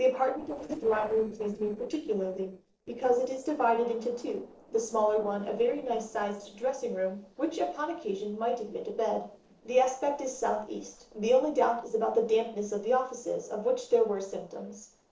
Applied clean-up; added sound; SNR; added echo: neural separator model SepFormer DNS4.